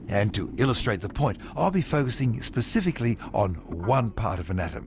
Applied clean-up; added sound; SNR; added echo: none; Motor vehicle (road); 20 dB; none.